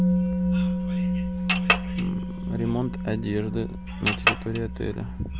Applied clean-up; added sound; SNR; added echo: none; Musical instrument + Chink, clink; -4 dB; none.